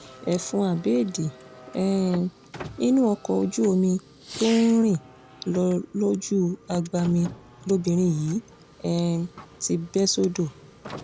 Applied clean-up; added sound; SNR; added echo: none; Car + Fireworks; 18 dB; none.